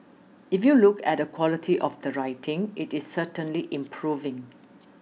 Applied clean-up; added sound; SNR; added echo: none; none; none; none.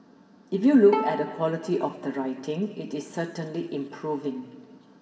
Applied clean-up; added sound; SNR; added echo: none; Bowed string instrument; 10 dB; reverberation time 1.8 s.